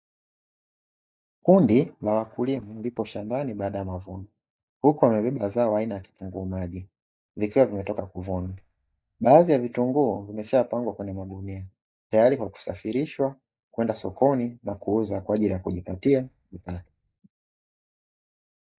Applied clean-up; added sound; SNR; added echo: neural mask model DeepFilterNet 3.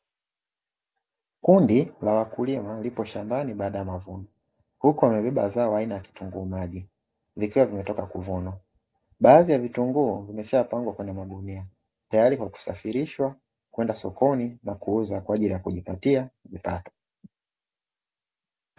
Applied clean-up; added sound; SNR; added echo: none; none; none; none.